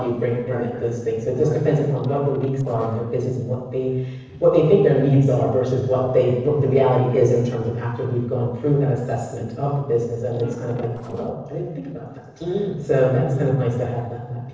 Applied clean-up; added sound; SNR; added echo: neural separator model SepFormer DNS4.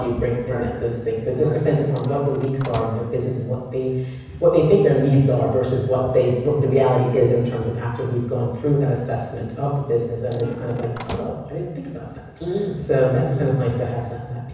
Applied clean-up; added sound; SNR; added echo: none; Squeak / Slam / Wood; 15 dB; reverberation time 1.1 s.